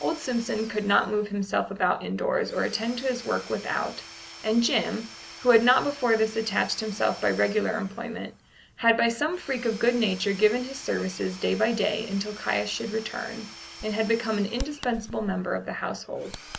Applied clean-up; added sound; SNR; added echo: none; Bird vocalization, bird call, bird song + Tools / Domestic sounds, home sounds; 16 dB; none.